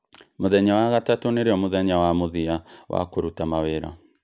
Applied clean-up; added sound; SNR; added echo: none; none; none; none.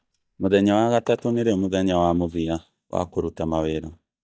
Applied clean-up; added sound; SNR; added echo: neural mask model DeepFilterNet 3.